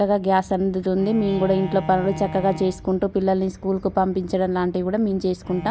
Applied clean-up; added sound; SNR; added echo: none; Bowed string instrument; 15 dB; none.